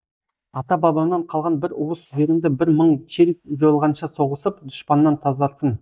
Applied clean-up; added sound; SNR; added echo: neural mask model DeepFilterNet 3.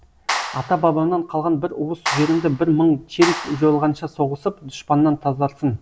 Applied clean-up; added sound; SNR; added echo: none; Clapping; 9 dB; none.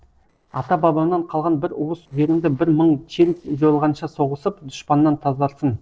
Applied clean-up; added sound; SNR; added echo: neural separator model SepFormer DNS4.